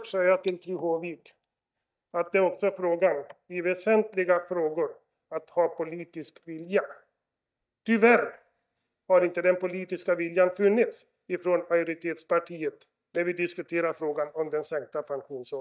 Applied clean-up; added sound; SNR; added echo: neural mask model DeepFilterNet 3.